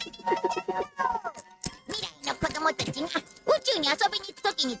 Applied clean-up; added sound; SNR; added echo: neural mask model RNNoise.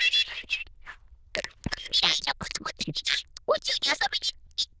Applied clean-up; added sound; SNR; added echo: neural diffusion model UNIVERSE++.